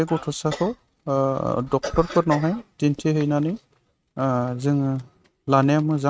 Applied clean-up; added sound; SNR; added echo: neural mask model RNNoise.